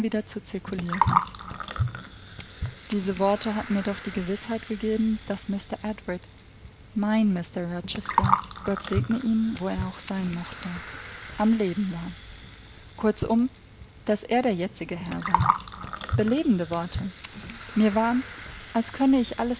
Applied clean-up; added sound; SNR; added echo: none; Gurgling; 5 dB; none.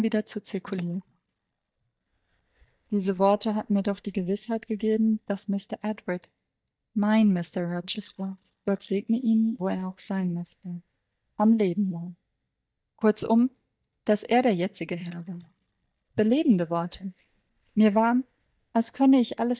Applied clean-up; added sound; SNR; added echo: neural mask model DeepFilterNet 3.